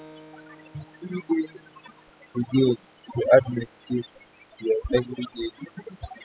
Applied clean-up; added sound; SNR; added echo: classical method spectral subtraction.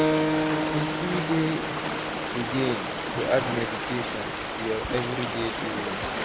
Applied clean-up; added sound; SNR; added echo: none; Keyboard (musical) + Stream; -3 dB; none.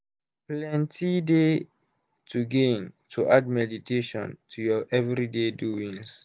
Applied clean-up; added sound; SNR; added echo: none; none; none; none.